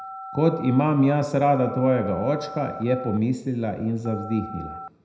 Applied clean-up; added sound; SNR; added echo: none; Telephone; 15 dB; reverberation time 0.8 s.